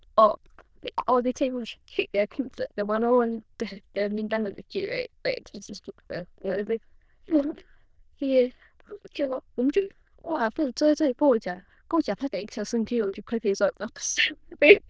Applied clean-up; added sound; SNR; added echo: neural diffusion model UNIVERSE++.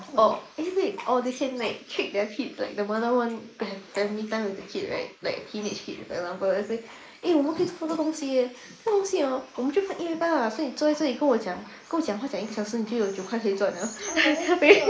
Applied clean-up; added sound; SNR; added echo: neural mask model Resemble Enhance denoiser.